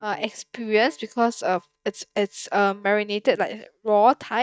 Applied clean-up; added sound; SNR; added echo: neural mask model DeepFilterNet 3.